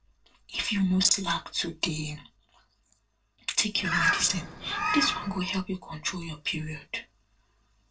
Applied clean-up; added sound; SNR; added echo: neural separator model SepFormer DNS4.